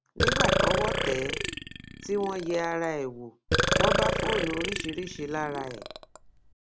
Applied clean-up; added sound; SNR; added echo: none; Burping, eructation; -4 dB; none.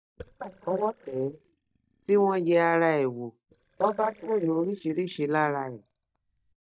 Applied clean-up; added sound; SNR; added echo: neural mask model DeepFilterNet 3.